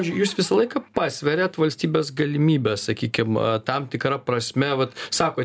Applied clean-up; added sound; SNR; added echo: none; none; none; none.